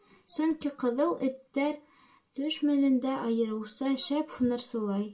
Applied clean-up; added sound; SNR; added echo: none; none; none; reverberation time 0.2 s.